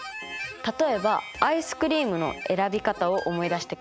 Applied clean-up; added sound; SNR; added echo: none; Harmonica; 13 dB; none.